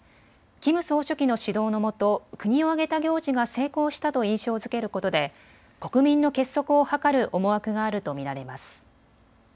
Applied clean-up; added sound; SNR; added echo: none; none; none; none.